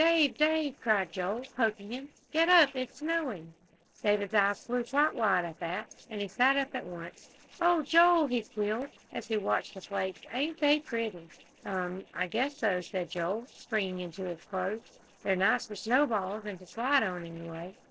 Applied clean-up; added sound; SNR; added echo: neural separator model SepFormer DNS4.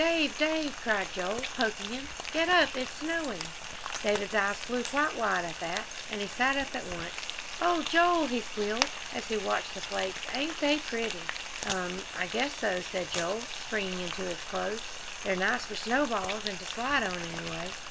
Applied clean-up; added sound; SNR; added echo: none; Frying (food); 6 dB; none.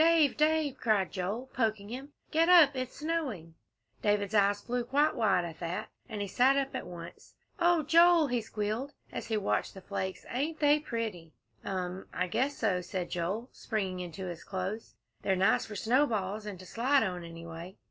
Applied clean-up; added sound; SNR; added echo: none; none; none; none.